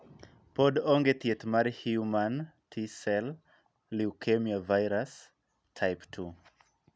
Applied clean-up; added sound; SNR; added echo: none; none; none; none.